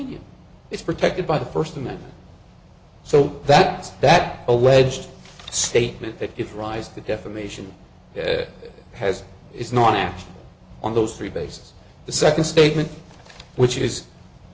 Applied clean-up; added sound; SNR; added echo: none; none; none; none.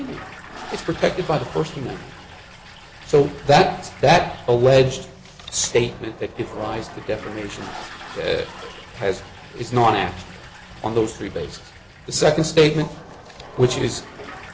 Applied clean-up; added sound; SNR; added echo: none; Toilet flush; 17 dB; none.